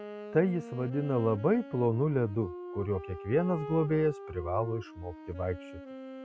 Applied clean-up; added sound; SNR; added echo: none; Wind instrument, woodwind instrument; 12 dB; none.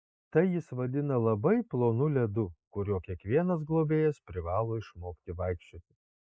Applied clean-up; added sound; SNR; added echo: neural mask model Resemble Enhance denoiser.